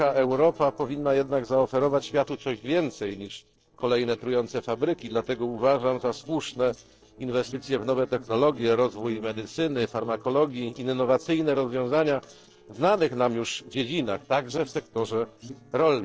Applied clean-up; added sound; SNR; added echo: neural separator model SepFormer DNS4.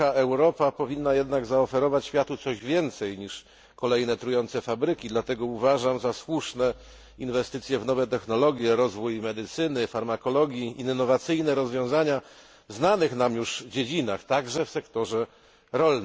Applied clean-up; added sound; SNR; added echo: none; none; none; none.